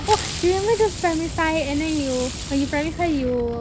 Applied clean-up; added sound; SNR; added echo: none; Fireworks; 12 dB; none.